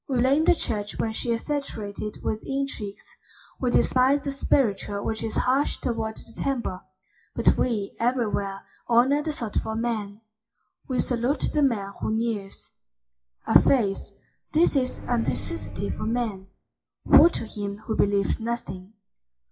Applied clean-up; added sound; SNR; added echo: classical method WPE with log-MMSE.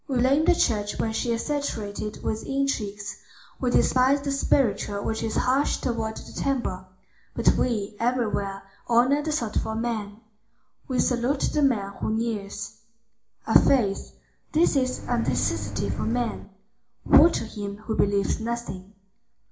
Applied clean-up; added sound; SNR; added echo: none; Microwave oven; 7 dB; reverberation time 0.4 s.